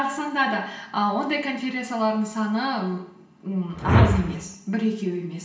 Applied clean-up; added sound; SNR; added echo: none; Whoosh, swoosh, swish; -2 dB; reverberation time 0.2 s.